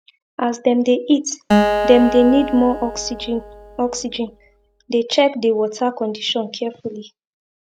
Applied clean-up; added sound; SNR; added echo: none; Acoustic guitar; 4 dB; none.